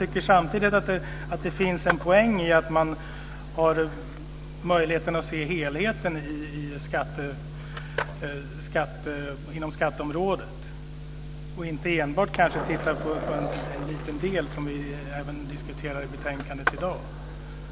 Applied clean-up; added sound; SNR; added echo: none; Skateboard; 12 dB; none.